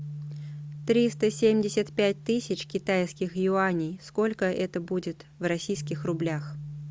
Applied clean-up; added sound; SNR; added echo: none; Bass guitar; 13 dB; none.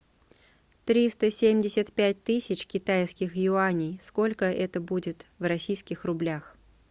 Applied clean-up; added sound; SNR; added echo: none; none; none; none.